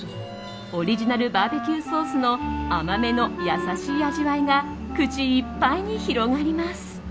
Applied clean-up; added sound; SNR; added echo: none; Wind instrument, woodwind instrument; 9 dB; none.